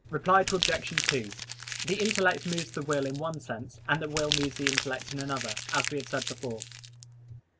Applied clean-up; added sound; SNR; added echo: none; Crumpling, crinkling; 4 dB; none.